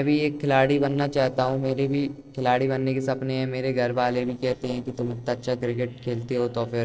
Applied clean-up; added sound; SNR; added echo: neural separator model SepFormer DNS4.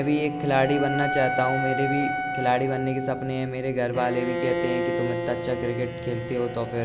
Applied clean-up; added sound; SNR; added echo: none; Wind instrument, woodwind instrument + Bowed string instrument; 4 dB; none.